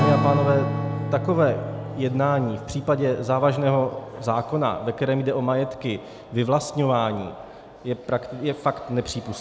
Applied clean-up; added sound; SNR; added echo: none; Strum; 7 dB; none.